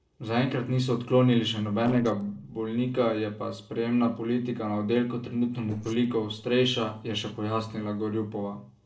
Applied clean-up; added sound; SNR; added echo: neural separator model SepFormer DNS4.